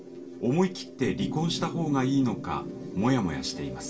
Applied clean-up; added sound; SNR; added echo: none; none; none; reverberation time 0.2 s.